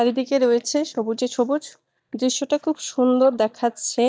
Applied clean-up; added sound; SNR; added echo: neural mask model DeepFilterNet 3.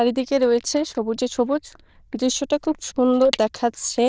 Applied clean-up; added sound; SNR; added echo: neural diffusion model UNIVERSE++.